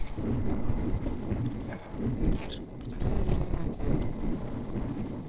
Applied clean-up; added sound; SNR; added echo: neural separator model SepFormer DNS4.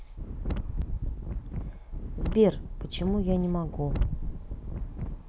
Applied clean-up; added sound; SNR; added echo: none; Wind; 5 dB; none.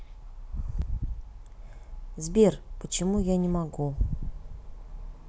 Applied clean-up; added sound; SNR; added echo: none; none; none; none.